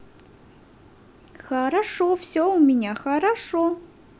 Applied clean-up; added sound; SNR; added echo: none; none; none; none.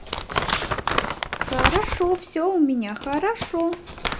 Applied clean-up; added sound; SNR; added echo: none; Crumpling, crinkling; 2 dB; reverberation time 0.2 s.